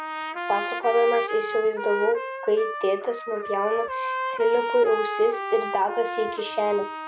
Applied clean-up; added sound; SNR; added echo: none; Trumpet; 6 dB; none.